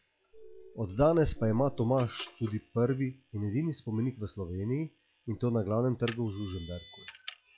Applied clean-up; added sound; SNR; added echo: classical method log-MMSE.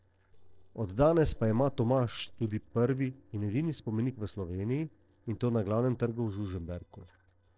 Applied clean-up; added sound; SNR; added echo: neural separator model SepFormer DNS4.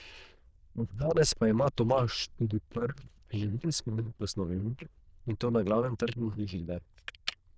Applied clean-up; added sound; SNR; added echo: neural diffusion model UNIVERSE++.